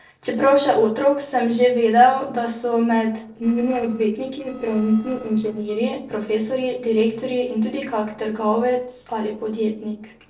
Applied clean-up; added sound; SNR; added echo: neural separator model SepFormer DNS4.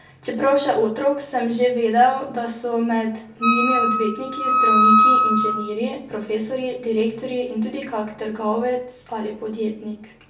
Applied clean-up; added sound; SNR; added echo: none; Wind instrument, woodwind instrument; -4 dB; reverberation time 0.3 s.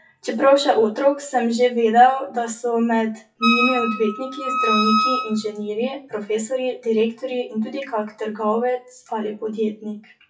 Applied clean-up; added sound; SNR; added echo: classical method WPE with log-MMSE.